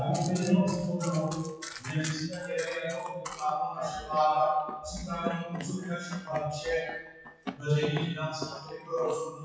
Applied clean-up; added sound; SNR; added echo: classical method WPE with log-MMSE.